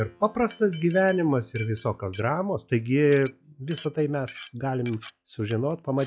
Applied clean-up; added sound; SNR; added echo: classical method log-MMSE.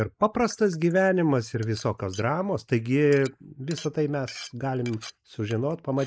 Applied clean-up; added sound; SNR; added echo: neural mask model Resemble Enhance denoiser.